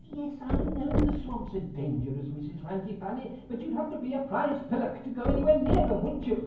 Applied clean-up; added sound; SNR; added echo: none; Thump, thud; 3 dB; reverberation time 0.9 s.